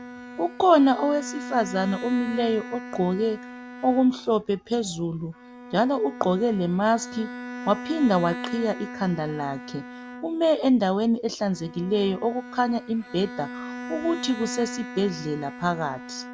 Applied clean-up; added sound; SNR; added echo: none; Bowed string instrument; 13 dB; none.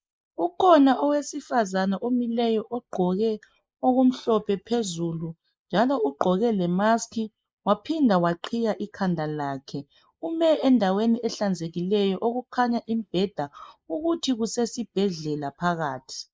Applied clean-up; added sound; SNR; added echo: neural mask model Resemble Enhance denoiser.